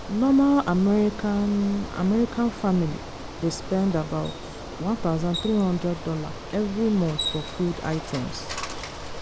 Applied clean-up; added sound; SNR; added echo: none; Bicycle; 10 dB; none.